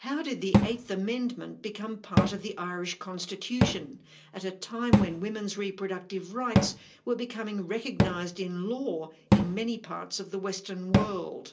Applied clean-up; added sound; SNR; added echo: none; Cupboard open or close / Drawer open or close; -2 dB; reverberation time 0.2 s.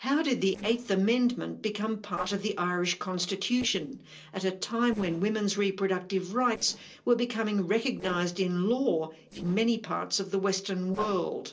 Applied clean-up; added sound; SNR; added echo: neural separator model SepFormer DNS4.